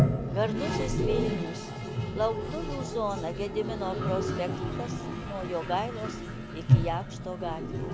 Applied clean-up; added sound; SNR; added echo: none; Toilet flush; -4 dB; none.